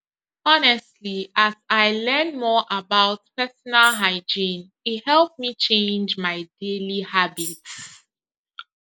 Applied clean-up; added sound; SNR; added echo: neural mask model Resemble Enhance denoiser.